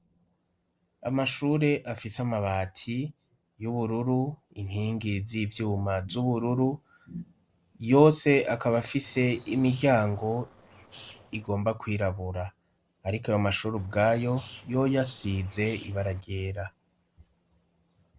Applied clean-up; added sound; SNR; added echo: neural separator model SepFormer DNS4.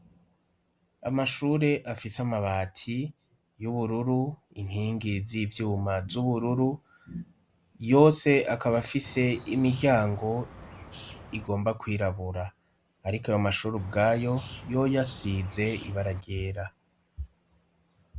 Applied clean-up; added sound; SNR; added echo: none; Bird; 16 dB; none.